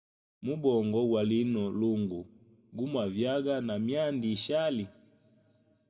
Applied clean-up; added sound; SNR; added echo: none; none; none; reverberation time 1.1 s.